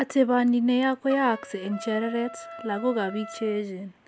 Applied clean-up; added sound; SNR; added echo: none; Trumpet; 17 dB; none.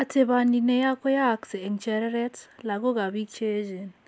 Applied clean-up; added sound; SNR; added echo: none; none; none; none.